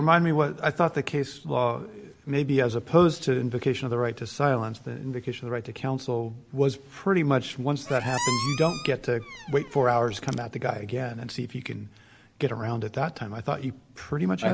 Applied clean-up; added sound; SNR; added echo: none; Squeak; 8 dB; none.